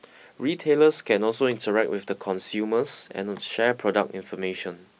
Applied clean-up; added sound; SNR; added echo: none; none; none; none.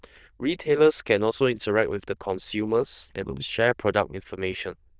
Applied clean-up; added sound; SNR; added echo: neural diffusion model UNIVERSE++.